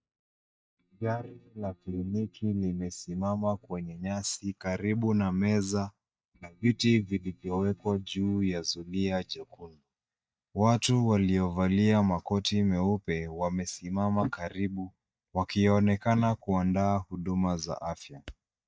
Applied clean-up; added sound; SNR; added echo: neural mask model DeepFilterNet 3.